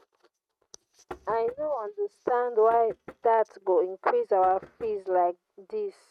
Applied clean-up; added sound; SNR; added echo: neural mask model RNNoise.